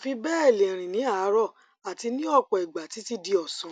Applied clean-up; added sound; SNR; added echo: none; none; none; none.